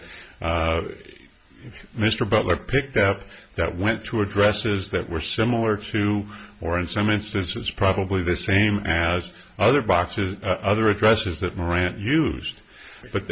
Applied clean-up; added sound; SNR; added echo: none; none; none; none.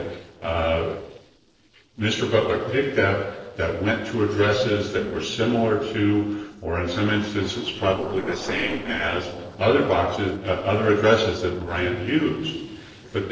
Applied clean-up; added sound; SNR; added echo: neural separator model SepFormer DNS4.